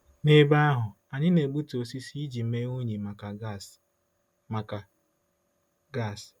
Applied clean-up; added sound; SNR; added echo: none; none; none; none.